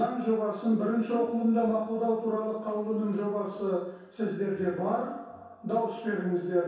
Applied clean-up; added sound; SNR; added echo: none; none; none; reverberation time 0.7 s.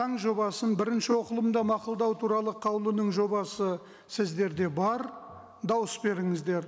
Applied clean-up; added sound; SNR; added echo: none; none; none; none.